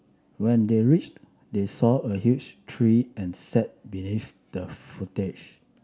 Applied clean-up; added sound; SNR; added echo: none; none; none; none.